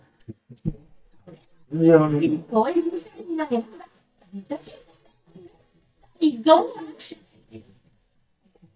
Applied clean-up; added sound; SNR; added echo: neural mask model DeepFilterNet 3.